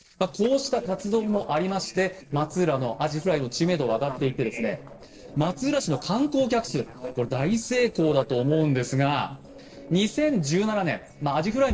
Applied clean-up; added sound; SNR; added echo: neural separator model SepFormer DNS4.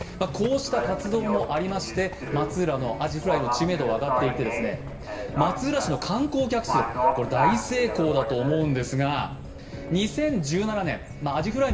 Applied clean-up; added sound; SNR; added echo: none; Livestock, farm animals, working animals; 4 dB; reverberation time 1.1 s.